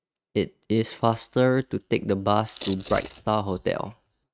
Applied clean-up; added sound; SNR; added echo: neural mask model RNNoise.